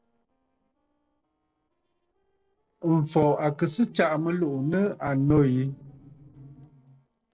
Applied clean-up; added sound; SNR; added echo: neural separator model SepFormer DNS4.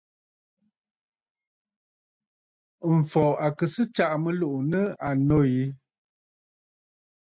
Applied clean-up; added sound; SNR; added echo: none; none; none; none.